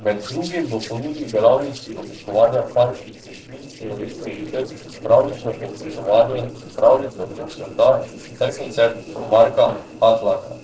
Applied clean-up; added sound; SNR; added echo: neural separator model SepFormer DNS4.